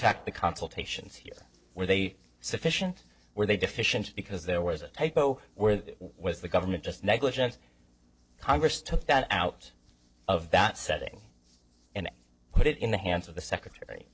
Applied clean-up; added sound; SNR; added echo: neural separator model SepFormer DNS4.